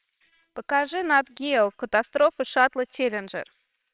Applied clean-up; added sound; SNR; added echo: neural separator model SepFormer WHAMR!.